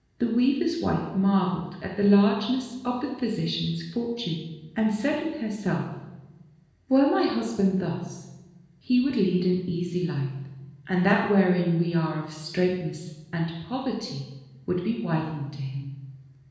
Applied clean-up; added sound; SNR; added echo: none; none; none; reverberation time 1.1 s.